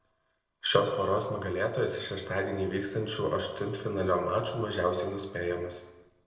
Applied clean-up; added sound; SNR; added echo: neural separator model SepFormer DNS4.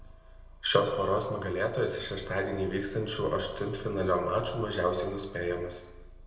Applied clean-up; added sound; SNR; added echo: none; Purr; 18 dB; reverberation time 1.2 s.